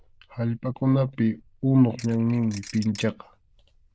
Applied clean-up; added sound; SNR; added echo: neural diffusion model UNIVERSE++.